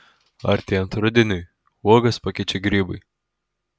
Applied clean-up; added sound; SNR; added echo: none; none; none; none.